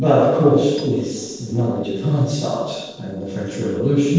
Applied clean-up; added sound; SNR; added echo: neural separator model SepFormer DNS4.